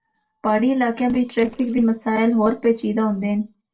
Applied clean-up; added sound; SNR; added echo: neural separator model SepFormer DNS4.